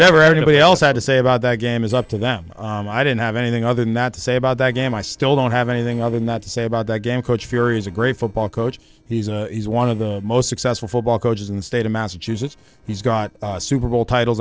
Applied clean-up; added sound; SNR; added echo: neural separator model SepFormer DNS4.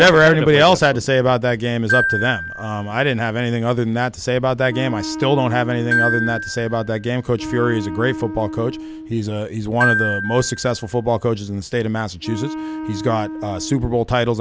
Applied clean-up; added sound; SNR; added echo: none; Wind instrument, woodwind instrument + Glockenspiel; 7 dB; none.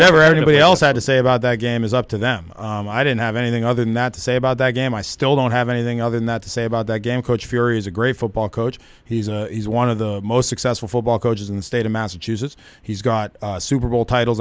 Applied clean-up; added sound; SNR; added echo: none; none; none; none.